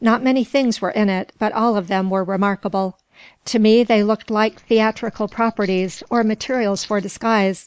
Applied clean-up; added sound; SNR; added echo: neural mask model Resemble Enhance denoiser.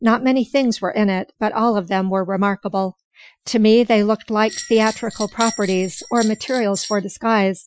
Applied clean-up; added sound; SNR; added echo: classical method Wiener filter.